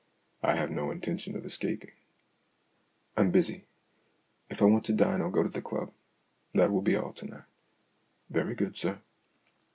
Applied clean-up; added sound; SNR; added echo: none; none; none; none.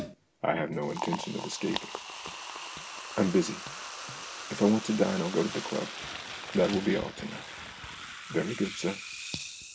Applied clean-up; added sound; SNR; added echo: none; Liquid; 8 dB; none.